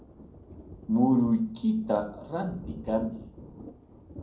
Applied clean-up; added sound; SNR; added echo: none; Thunder; 17 dB; reverberation time 0.5 s.